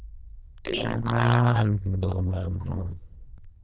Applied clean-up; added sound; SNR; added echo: neural diffusion model UNIVERSE++.